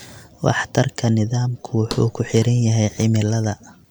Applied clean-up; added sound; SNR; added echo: none; Thump, thud; 17 dB; none.